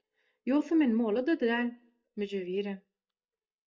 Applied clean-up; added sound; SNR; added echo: neural mask model DeepFilterNet 3.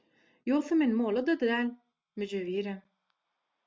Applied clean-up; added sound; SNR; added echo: none; none; none; none.